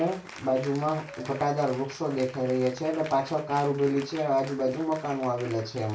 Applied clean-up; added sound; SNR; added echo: none; Applause / Cheering; 17 dB; reverberation time 0.3 s.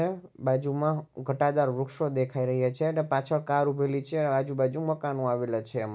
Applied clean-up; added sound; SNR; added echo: none; none; none; none.